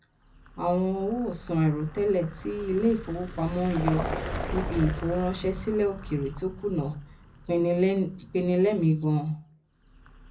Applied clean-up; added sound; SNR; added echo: none; Vehicle; 10 dB; reverberation time 0.4 s.